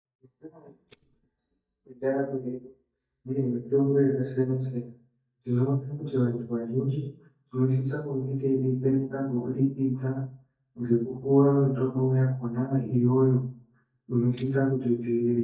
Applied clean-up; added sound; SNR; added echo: neural mask model DeepFilterNet 3.